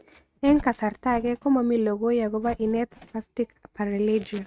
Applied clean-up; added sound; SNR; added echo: neural mask model RNNoise.